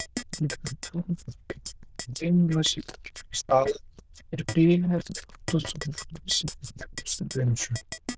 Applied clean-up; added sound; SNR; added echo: neural diffusion model UNIVERSE++.